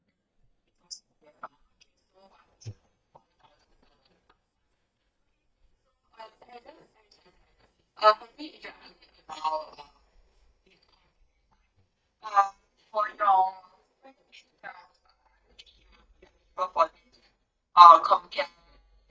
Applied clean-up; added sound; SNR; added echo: neural mask model DeepFilterNet 3.